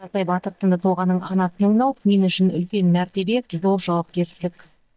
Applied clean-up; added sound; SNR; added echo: neural mask model DeepFilterNet 3.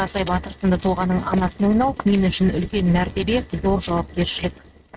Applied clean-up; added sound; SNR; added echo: neural mask model RNNoise.